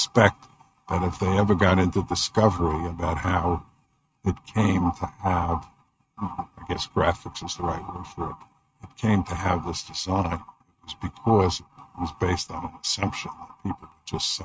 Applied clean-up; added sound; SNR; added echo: neural mask model RNNoise.